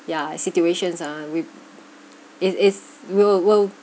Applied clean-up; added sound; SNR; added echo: none; none; none; none.